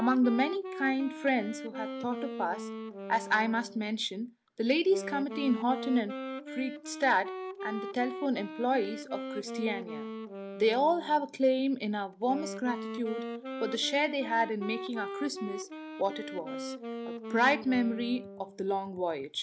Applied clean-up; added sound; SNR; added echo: none; Wind instrument, woodwind instrument; 9 dB; none.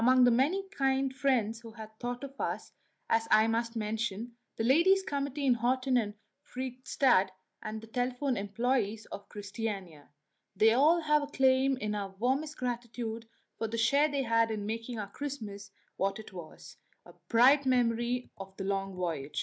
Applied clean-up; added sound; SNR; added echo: none; none; none; none.